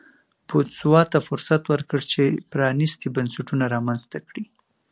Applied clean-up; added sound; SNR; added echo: none; none; none; none.